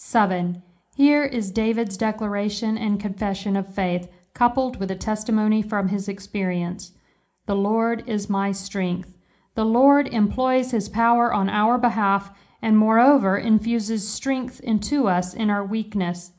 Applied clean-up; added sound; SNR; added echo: none; none; none; reverberation time 0.4 s.